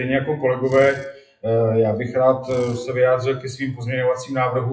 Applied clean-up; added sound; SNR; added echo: classical method WPE with log-MMSE.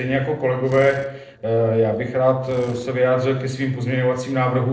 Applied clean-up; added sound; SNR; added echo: neural separator model SepFormer DNS4.